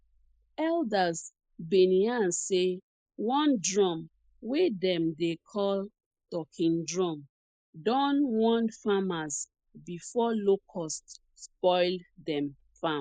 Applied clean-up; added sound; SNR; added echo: neural mask model Resemble Enhance denoiser.